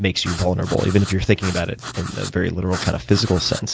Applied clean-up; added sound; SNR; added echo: none; Writing; 13 dB; none.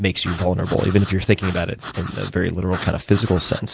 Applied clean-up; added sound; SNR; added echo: neural mask model Resemble Enhance denoiser.